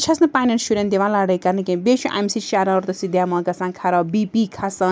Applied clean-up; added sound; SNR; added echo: none; none; none; none.